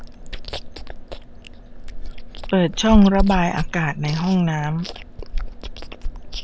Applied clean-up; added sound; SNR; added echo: none; Chewing, mastication; 4 dB; none.